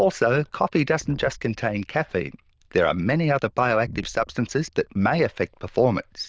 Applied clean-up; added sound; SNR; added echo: neural diffusion model UNIVERSE++.